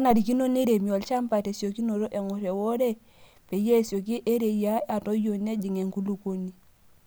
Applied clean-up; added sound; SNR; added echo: none; none; none; none.